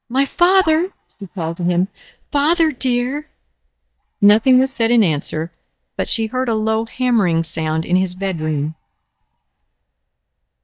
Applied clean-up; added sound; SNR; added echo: neural mask model DeepFilterNet 3.